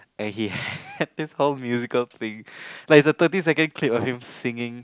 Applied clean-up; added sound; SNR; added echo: none; none; none; none.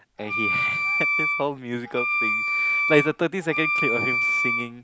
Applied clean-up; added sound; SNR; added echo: none; Wind instrument, woodwind instrument; -3 dB; none.